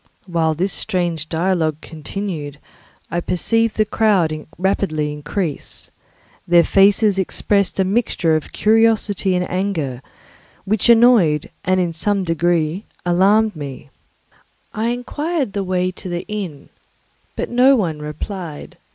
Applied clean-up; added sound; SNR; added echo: none; none; none; none.